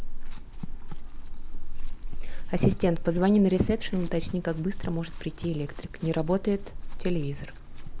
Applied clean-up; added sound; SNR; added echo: none; Chewing, mastication / Livestock, farm animals, working animals; 1 dB; none.